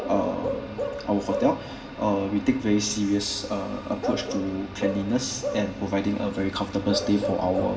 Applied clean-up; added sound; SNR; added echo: none; Bark / Livestock, farm animals, working animals; 8 dB; reverberation time 1.6 s.